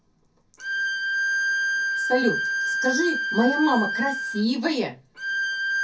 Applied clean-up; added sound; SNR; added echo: none; Bowed string instrument; 0 dB; reverberation time 0.3 s.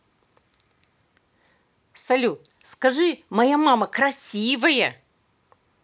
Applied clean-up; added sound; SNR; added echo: none; none; none; none.